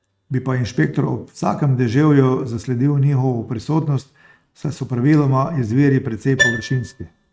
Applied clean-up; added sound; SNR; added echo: neural mask model RNNoise.